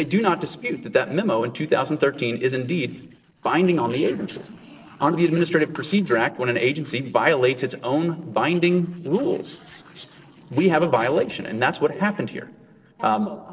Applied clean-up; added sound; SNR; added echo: neural separator model SepFormer DNS4.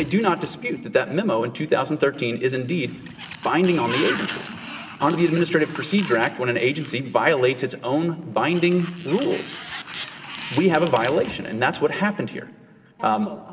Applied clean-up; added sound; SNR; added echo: none; Sliding door; 15 dB; reverberation time 1.6 s.